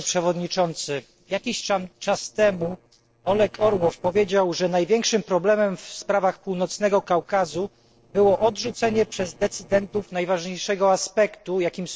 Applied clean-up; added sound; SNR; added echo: neural separator model SepFormer DNS4.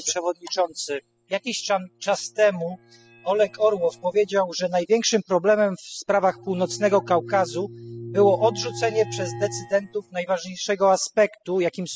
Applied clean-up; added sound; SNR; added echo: classical method spectral subtraction.